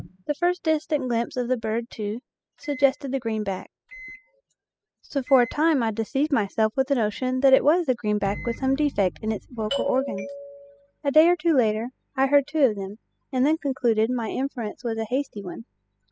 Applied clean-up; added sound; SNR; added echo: classical method spectral subtraction.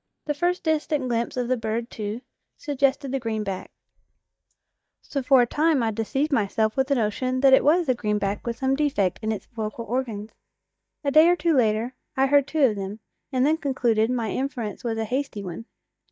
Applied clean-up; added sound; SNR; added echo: neural mask model DeepFilterNet 3.